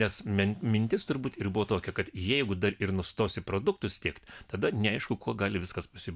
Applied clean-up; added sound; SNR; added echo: none; none; none; none.